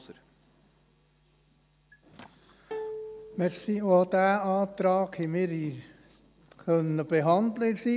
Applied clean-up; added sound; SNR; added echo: none; Plucked string instrument; 13 dB; none.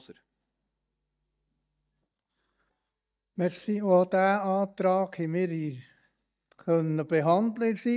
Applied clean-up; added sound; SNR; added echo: neural mask model DeepFilterNet 3.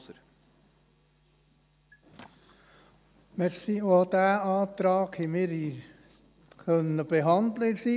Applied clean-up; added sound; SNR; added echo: none; none; none; none.